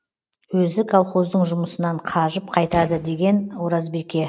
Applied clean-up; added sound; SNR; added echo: neural mask model RNNoise.